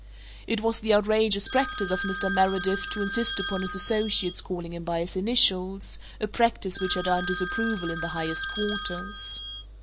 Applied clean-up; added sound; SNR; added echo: none; Telephone; 3 dB; none.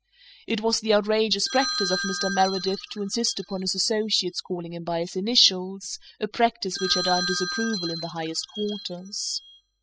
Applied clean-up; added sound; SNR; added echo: classical method spectral subtraction.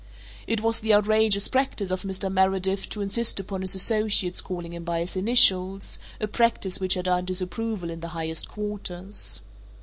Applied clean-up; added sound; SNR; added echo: none; none; none; none.